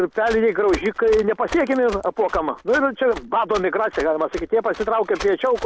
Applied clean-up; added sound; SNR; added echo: none; Run; 17 dB; none.